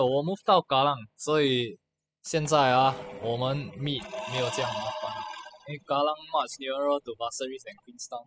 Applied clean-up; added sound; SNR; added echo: classical method spectral subtraction.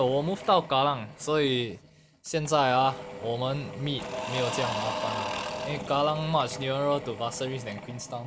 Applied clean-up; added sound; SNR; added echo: none; Engine / Drill / Mechanisms; 9 dB; none.